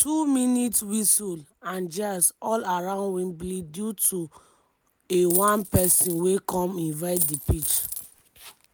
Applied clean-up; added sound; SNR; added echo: none; Coin (dropping); 4 dB; none.